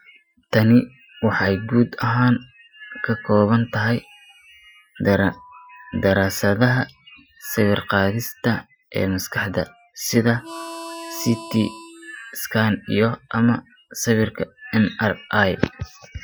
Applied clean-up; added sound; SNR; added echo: classical method Wiener filter.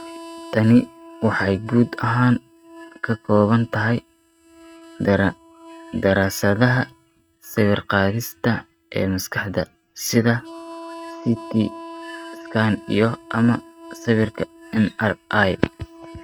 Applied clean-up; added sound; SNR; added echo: neural mask model RNNoise.